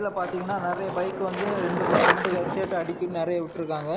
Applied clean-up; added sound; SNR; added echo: none; Skateboard; 0 dB; none.